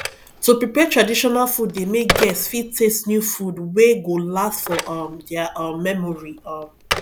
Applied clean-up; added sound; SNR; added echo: none; Telephone; 10 dB; none.